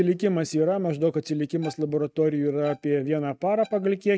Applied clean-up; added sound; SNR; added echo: neural mask model RNNoise.